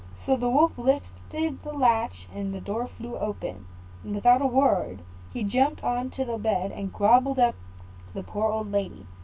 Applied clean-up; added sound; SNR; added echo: none; none; none; none.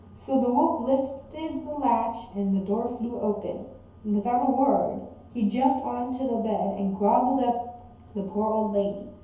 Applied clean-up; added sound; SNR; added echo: none; none; none; reverberation time 2.2 s.